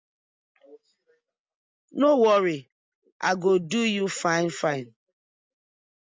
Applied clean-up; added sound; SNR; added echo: none; none; none; none.